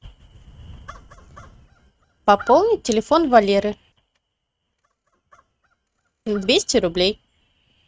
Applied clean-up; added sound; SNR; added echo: neural mask model RNNoise.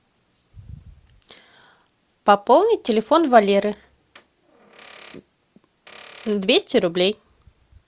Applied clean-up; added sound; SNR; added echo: none; none; none; none.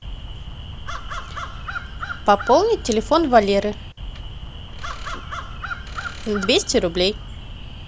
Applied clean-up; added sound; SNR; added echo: none; Crow; 9 dB; none.